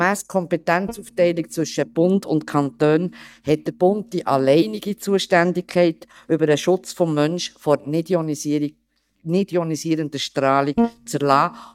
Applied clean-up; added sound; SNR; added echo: neural mask model DeepFilterNet 3.